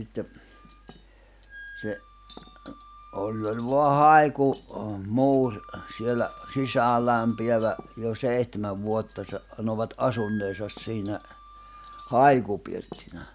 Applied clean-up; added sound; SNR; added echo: none; Cutlery, silverware + Wind instrument, woodwind instrument; 18 dB; none.